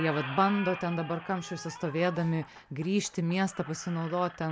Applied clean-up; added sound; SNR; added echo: none; Squeak; 13 dB; none.